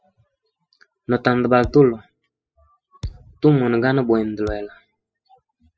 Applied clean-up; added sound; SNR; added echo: classical method spectral subtraction.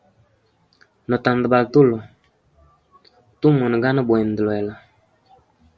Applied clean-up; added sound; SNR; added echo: none; none; none; none.